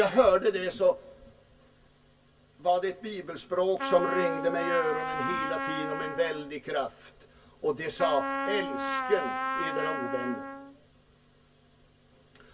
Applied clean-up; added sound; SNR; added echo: none; Trumpet; 4 dB; reverberation time 0.1 s.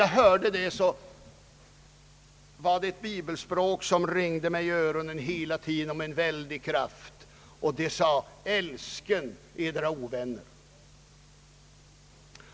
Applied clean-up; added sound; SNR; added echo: none; none; none; none.